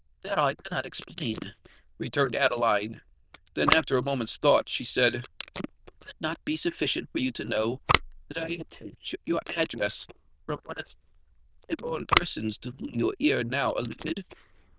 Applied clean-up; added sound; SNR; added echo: neural diffusion model UNIVERSE++.